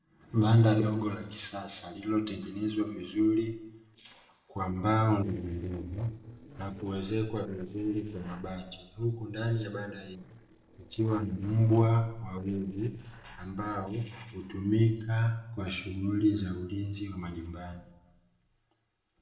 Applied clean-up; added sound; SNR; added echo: neural separator model SepFormer DNS4.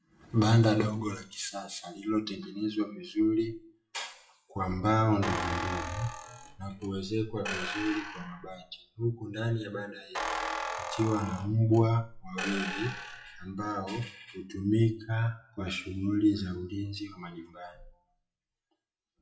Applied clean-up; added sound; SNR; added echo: classical method WPE with log-MMSE.